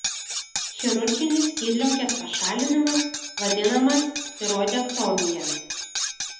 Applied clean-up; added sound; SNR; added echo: none; Cutlery, silverware; 5 dB; reverberation time 0.8 s.